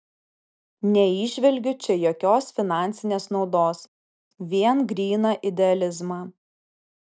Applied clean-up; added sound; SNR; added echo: none; none; none; none.